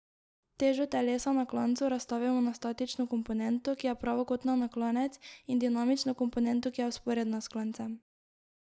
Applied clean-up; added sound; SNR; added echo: none; none; none; none.